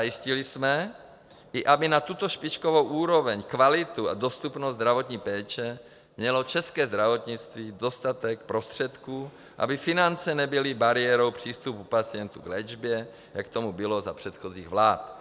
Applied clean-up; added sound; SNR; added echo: none; none; none; none.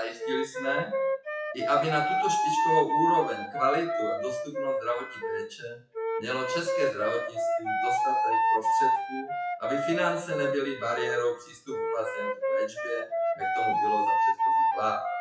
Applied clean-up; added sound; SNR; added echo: classical method WPE with log-MMSE.